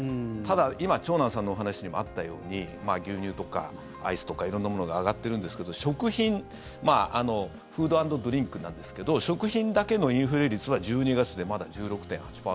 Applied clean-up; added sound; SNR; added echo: none; none; none; none.